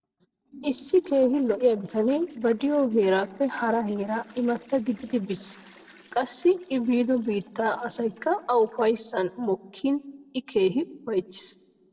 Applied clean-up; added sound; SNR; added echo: neural separator model SepFormer DNS4.